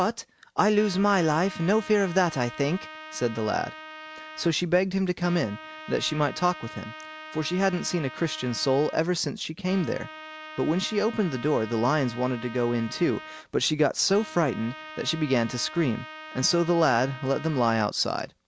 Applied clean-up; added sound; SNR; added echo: none; Trumpet; 16 dB; none.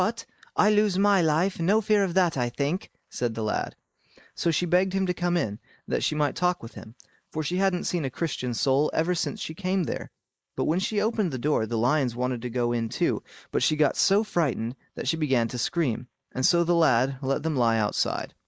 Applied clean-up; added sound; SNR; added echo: neural mask model Resemble Enhance denoiser.